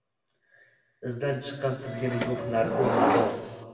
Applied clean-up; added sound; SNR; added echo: none; Subway, metro, underground; -3 dB; reverberation time 2.3 s.